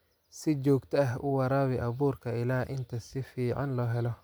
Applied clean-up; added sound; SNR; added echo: none; none; none; none.